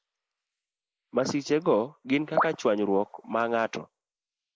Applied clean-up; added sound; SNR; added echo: neural mask model Resemble Enhance denoiser.